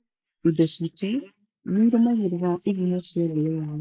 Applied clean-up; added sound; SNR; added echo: neural mask model Resemble Enhance denoiser.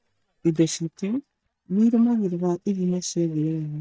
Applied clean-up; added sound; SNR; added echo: neural mask model DeepFilterNet 3.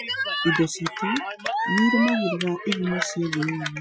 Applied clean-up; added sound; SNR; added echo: classical method Wiener filter.